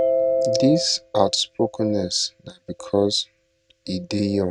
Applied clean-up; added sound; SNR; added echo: neural mask model RNNoise.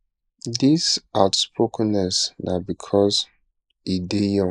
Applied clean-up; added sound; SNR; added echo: neural mask model Resemble Enhance denoiser.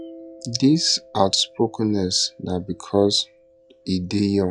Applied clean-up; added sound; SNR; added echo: classical method log-MMSE.